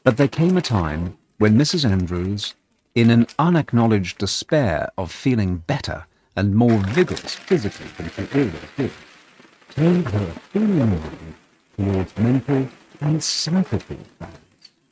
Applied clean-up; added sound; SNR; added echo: neural mask model RNNoise.